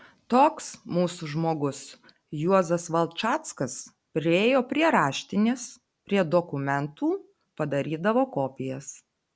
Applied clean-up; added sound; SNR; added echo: none; none; none; none.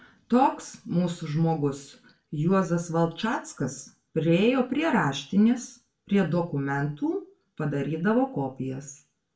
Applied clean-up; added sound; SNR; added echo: none; none; none; reverberation time 0.3 s.